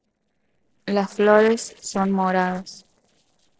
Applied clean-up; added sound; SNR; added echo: neural separator model SepFormer DNS4.